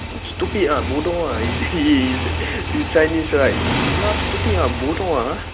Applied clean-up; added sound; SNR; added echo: none; Motorcycle; 2 dB; none.